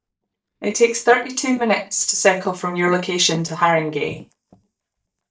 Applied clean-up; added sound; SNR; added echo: neural mask model DeepFilterNet 3.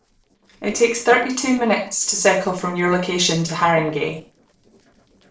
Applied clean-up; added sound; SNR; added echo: neural separator model SepFormer DNS4.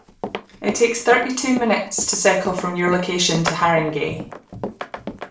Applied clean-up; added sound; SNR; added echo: none; Run; 11 dB; reverberation time 0.4 s.